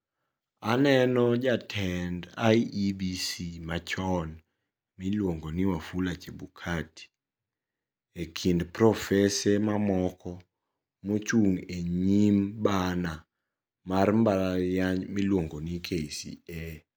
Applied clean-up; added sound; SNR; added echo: none; none; none; none.